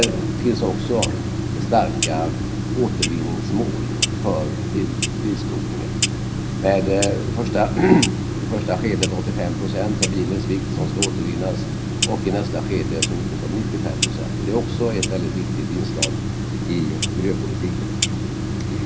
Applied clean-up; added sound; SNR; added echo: none; Clock; -1 dB; reverberation time 0.5 s.